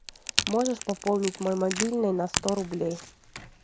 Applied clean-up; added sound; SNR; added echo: none; Crack / Crackle; 6 dB; none.